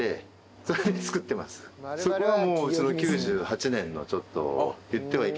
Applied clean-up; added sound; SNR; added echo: none; Snare drum; 11 dB; none.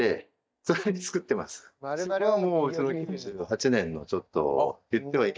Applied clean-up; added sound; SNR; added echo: neural mask model DeepFilterNet 3.